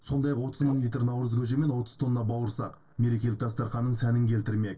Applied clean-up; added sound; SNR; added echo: neural separator model SepFormer DNS4.